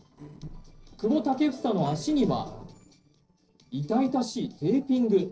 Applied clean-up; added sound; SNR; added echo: neural separator model SepFormer DNS4.